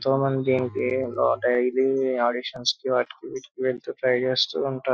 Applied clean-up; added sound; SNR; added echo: classical method Wiener filter.